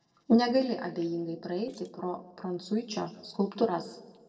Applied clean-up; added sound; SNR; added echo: neural separator model SepFormer DNS4.